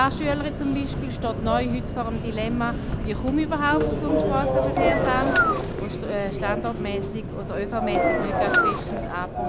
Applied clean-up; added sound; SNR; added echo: none; Engine + Subway, metro, underground; -3 dB; none.